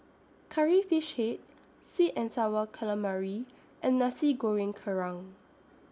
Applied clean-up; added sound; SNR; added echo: none; none; none; none.